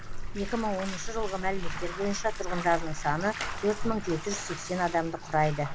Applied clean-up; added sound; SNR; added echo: none; Bathtub (filling or washing); 3 dB; none.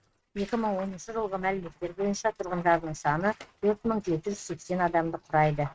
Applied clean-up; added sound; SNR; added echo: neural mask model RNNoise.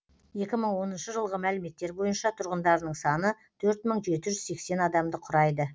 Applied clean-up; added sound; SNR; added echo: none; none; none; none.